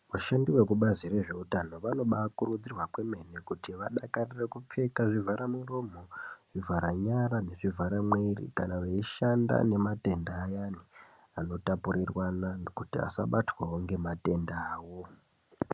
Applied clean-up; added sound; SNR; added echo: none; none; none; none.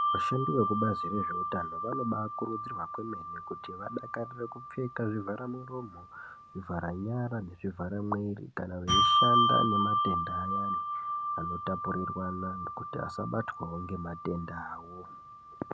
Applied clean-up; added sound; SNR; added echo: none; Bell; -2 dB; none.